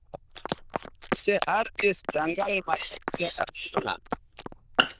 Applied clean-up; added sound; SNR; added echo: neural diffusion model UNIVERSE++.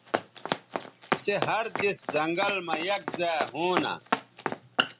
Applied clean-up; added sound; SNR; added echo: none; Run; 2 dB; none.